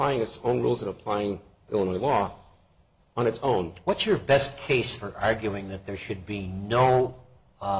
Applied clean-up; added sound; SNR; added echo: none; none; none; none.